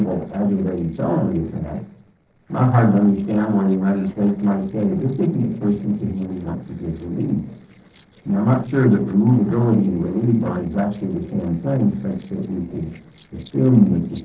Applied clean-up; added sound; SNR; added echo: neural separator model SepFormer DNS4.